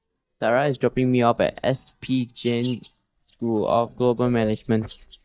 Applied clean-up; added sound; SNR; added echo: neural mask model DeepFilterNet 3.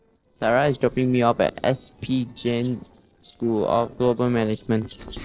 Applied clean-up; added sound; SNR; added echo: neural separator model SepFormer DNS4.